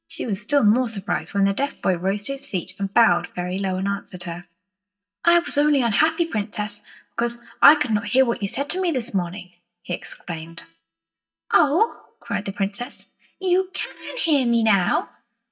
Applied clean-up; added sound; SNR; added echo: neural mask model DeepFilterNet 3.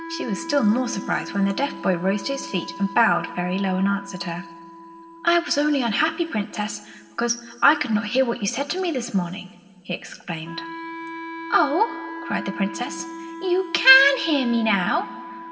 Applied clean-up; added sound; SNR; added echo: none; Wind instrument, woodwind instrument; 13 dB; reverberation time 1.5 s.